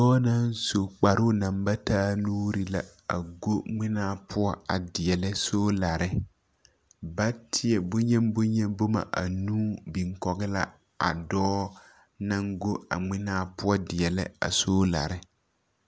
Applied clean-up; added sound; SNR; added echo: none; none; none; none.